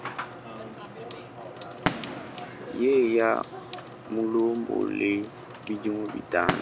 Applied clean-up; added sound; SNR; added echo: none; Sink (filling or washing) / Water tap, faucet / Water + Fireworks; 8 dB; none.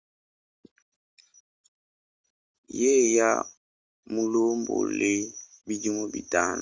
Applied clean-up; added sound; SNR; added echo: none; none; none; none.